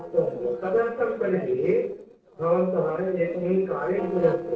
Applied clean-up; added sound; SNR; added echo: neural separator model SepFormer DNS4.